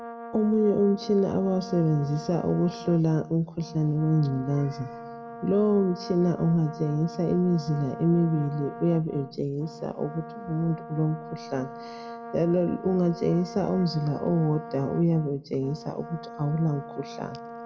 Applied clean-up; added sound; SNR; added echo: none; Brass instrument; 14 dB; reverberation time 0.8 s.